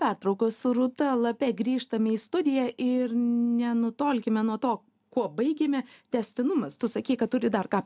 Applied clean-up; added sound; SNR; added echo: none; none; none; none.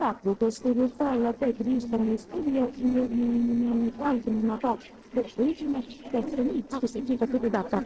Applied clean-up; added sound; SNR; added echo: neural separator model SepFormer DNS4.